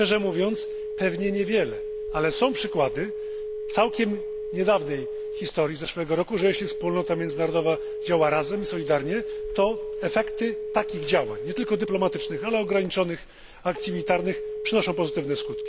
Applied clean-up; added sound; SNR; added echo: none; Telephone; 6 dB; none.